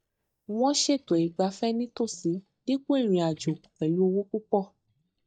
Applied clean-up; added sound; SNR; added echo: neural mask model DeepFilterNet 3.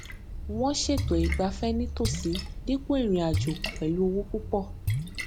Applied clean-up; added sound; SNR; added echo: none; Splash, splatter; 3 dB; none.